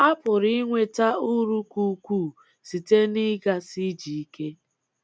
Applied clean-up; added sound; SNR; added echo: none; none; none; none.